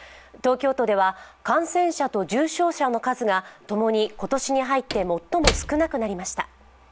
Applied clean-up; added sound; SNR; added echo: none; Slam / Wood; 11 dB; none.